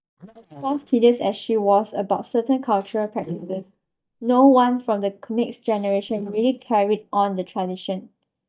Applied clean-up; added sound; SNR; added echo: neural mask model DeepFilterNet 3.